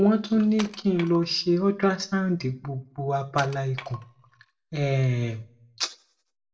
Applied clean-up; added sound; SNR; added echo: none; Wood; 17 dB; reverberation time 0.3 s.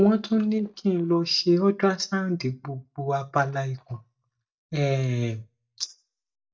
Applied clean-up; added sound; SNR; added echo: neural mask model DeepFilterNet 3.